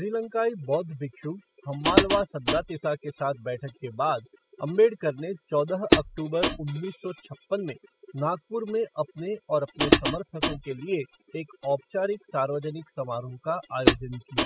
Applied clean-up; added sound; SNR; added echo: classical method spectral subtraction.